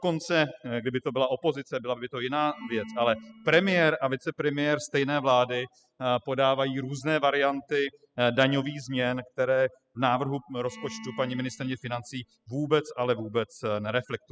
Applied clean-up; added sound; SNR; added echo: classical method spectral subtraction.